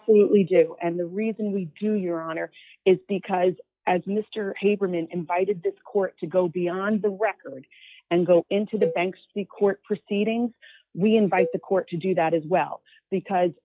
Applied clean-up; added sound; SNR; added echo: classical method log-MMSE.